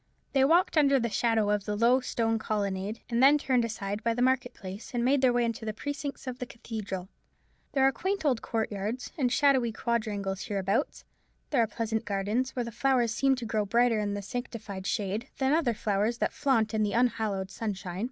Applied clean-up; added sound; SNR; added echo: none; none; none; none.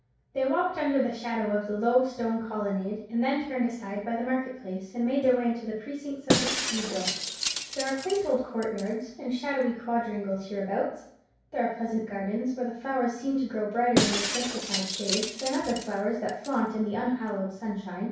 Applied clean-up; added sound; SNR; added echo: none; Shatter; 3 dB; reverberation time 0.6 s.